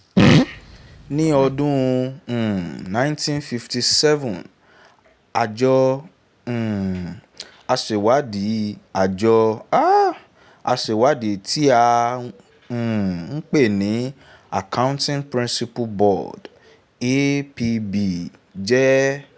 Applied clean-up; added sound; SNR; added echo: none; Fart; -2 dB; none.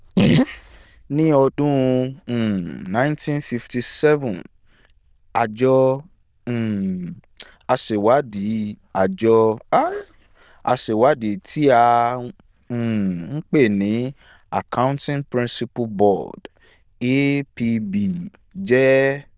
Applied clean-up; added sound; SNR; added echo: neural diffusion model UNIVERSE++.